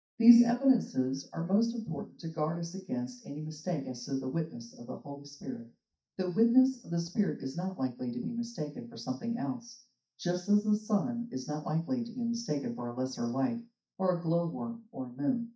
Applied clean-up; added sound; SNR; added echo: neural mask model DeepFilterNet 3.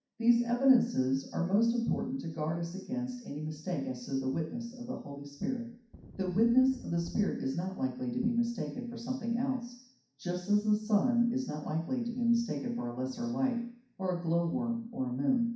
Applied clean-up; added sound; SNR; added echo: none; Wind; 18 dB; reverberation time 0.6 s.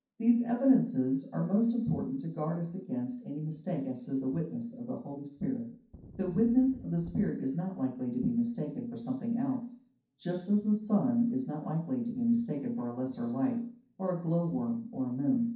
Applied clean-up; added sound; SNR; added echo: neural separator model SepFormer DNS4.